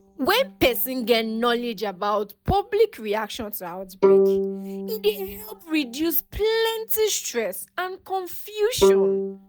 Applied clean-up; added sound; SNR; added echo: neural mask model DeepFilterNet 3.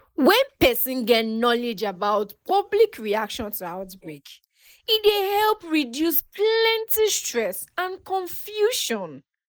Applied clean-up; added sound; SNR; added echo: neural mask model Resemble Enhance denoiser.